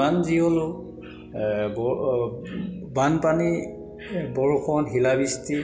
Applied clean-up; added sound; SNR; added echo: none; Piano; 17 dB; none.